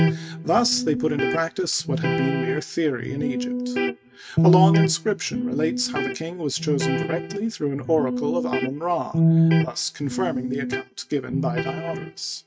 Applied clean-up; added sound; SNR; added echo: neural mask model RNNoise.